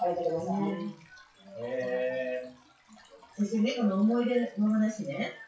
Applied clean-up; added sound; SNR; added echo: classical method WPE with log-MMSE.